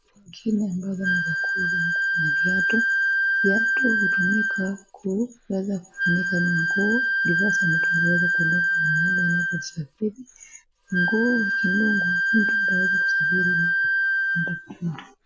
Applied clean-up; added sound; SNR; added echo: none; Wind instrument, woodwind instrument; -4 dB; none.